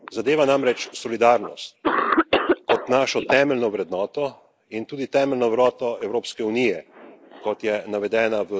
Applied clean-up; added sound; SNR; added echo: neural mask model Resemble Enhance denoiser.